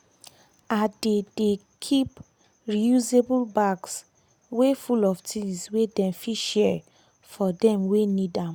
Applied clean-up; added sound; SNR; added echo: none; none; none; none.